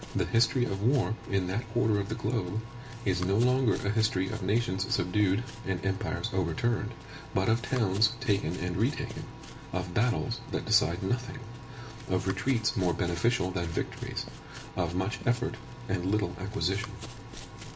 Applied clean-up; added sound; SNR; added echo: none; Run; 20 dB; reverberation time 0.4 s.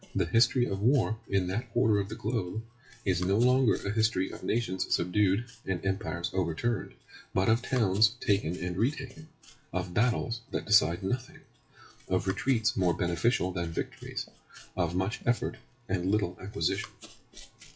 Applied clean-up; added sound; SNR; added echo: classical method WPE with log-MMSE.